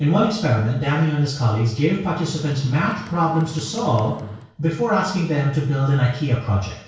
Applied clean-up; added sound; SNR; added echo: neural separator model SepFormer DNS4.